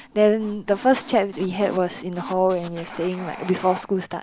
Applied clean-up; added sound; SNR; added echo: none; Squeak; 18 dB; none.